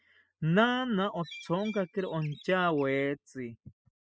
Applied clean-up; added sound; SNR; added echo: classical method spectral subtraction.